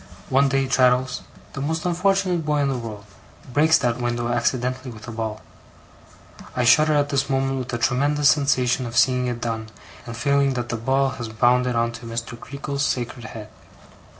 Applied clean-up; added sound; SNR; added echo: none; none; none; none.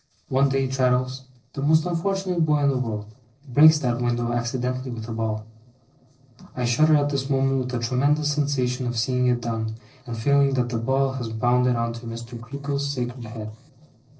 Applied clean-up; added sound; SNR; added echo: neural separator model SepFormer DNS4.